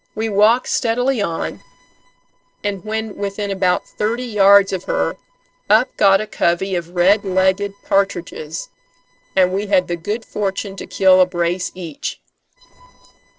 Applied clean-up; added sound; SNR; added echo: neural separator model SepFormer DNS4.